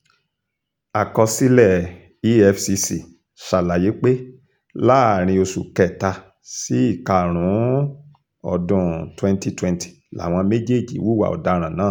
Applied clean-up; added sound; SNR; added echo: none; none; none; none.